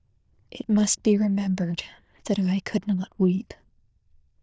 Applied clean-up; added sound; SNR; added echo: neural diffusion model UNIVERSE++.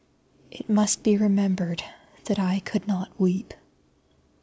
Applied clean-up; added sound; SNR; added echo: none; none; none; none.